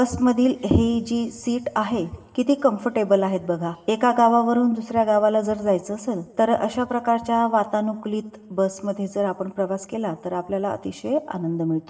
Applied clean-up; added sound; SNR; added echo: none; none; none; reverberation time 1.2 s.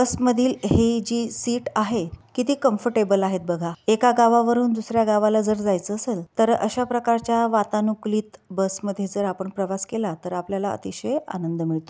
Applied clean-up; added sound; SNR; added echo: none; none; none; none.